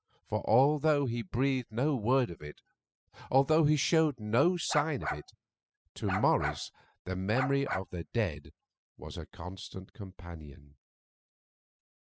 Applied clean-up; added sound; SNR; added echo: classical method spectral subtraction.